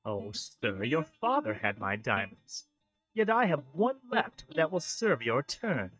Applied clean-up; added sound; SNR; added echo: neural mask model DeepFilterNet 3.